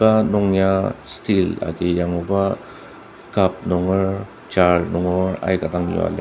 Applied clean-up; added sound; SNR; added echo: none; none; none; none.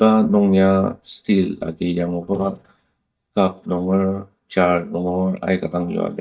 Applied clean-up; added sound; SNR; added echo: neural mask model DeepFilterNet 3.